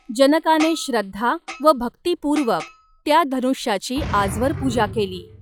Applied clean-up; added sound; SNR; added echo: classical method log-MMSE.